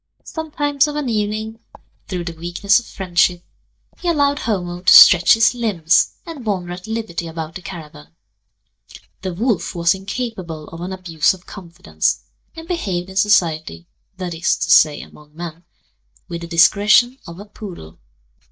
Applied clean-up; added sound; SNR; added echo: neural mask model DeepFilterNet 3.